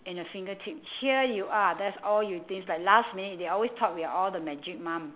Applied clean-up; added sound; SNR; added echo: none; none; none; none.